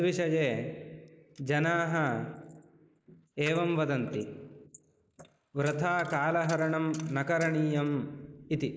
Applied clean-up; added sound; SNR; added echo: neural mask model Resemble Enhance denoiser.